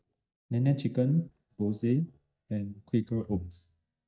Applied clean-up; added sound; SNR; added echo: neural mask model DeepFilterNet 3.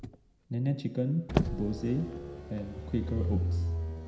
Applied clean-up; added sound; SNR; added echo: none; Motor vehicle (road); 0 dB; reverberation time 0.9 s.